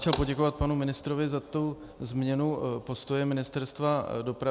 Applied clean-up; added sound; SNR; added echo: none; none; none; none.